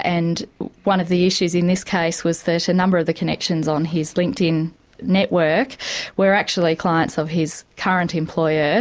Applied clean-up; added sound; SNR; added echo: none; none; none; none.